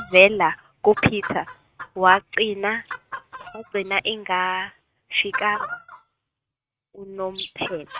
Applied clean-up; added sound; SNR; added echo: neural mask model RNNoise.